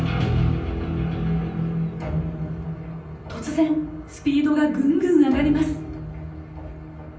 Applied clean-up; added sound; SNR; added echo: none; none; none; reverberation time 0.6 s.